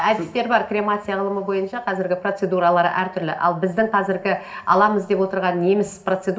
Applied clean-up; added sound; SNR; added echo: none; none; none; reverberation time 1.4 s.